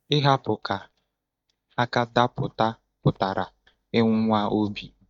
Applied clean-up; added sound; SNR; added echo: neural mask model DeepFilterNet 3.